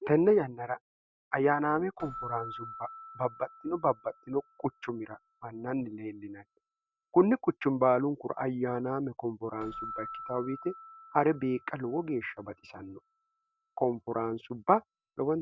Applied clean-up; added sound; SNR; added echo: none; Keyboard (musical); 18 dB; none.